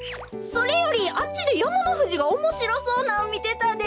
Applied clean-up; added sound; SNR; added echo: none; none; none; none.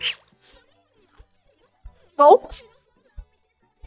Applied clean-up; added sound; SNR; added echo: neural mask model DeepFilterNet 3.